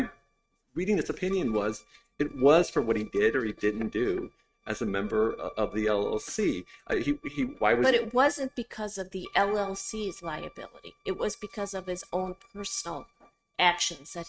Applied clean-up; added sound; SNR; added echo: neural mask model RNNoise.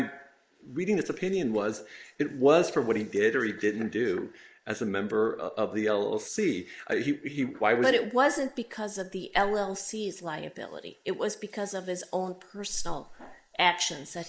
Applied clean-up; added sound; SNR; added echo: neural mask model Resemble Enhance denoiser.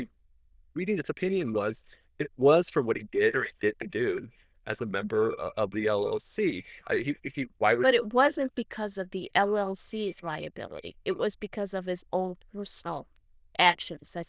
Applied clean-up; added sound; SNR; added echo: neural diffusion model UNIVERSE++.